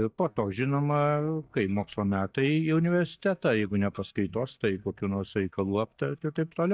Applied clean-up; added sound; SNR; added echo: neural mask model DeepFilterNet 3.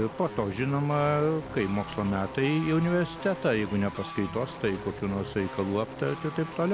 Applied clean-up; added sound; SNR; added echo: none; Guitar; 12 dB; none.